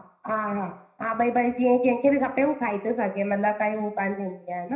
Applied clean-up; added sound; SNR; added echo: none; none; none; reverberation time 0.5 s.